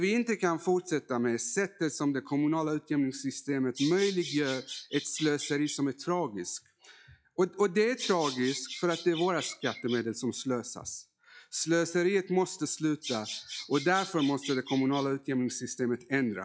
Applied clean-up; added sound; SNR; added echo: classical method log-MMSE.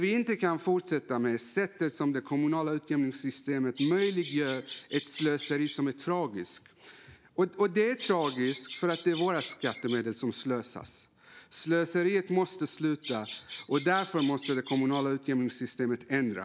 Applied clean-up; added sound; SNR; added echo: none; Bird vocalization, bird call, bird song; 11 dB; none.